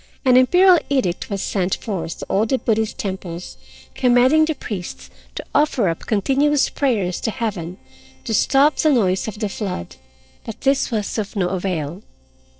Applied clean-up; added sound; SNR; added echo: neural separator model SepFormer DNS4.